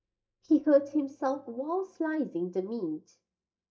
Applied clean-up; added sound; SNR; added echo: neural mask model DeepFilterNet 3.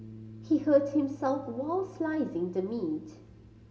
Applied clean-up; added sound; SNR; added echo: none; Bass guitar; 18 dB; reverberation time 1.2 s.